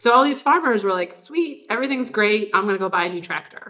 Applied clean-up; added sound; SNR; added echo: neural mask model DeepFilterNet 3.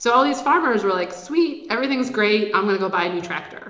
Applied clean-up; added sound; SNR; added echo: neural separator model SepFormer DNS4.